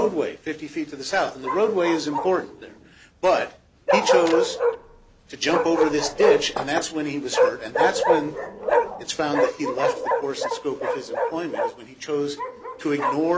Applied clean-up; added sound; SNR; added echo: none; Bark; 0 dB; none.